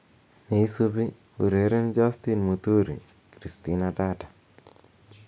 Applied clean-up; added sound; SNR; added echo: none; none; none; none.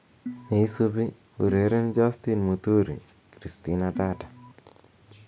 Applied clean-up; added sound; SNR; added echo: none; Organ; 16 dB; none.